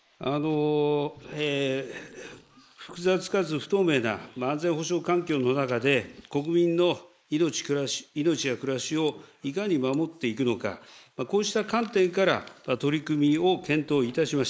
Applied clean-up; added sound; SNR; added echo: neural mask model Resemble Enhance denoiser.